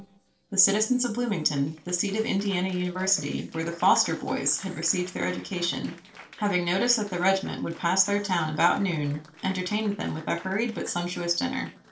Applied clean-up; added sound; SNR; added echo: neural separator model SepFormer DNS4.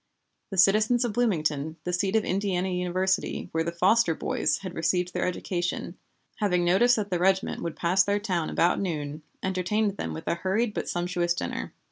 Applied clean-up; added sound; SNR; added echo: none; none; none; none.